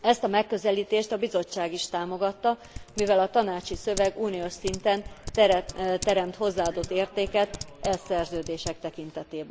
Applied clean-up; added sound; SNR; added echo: none; Typing; 15 dB; none.